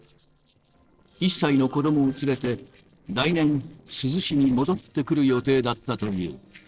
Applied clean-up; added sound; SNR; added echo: neural separator model SepFormer DNS4.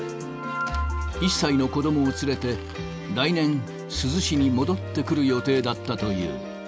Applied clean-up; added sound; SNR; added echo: none; none; none; none.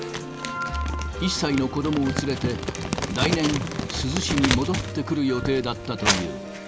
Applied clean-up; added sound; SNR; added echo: none; Crumpling, crinkling; 4 dB; none.